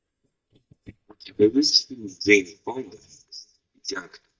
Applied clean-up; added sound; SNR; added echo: neural mask model DeepFilterNet 3.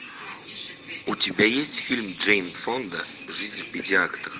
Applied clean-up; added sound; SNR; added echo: none; none; none; none.